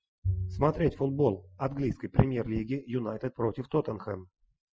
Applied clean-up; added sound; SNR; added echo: classical method Wiener filter.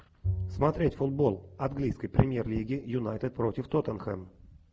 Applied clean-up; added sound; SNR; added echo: none; Bowed string instrument; 11 dB; none.